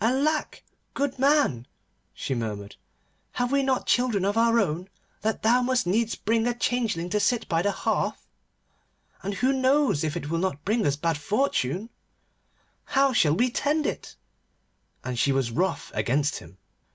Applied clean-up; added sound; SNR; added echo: none; none; none; none.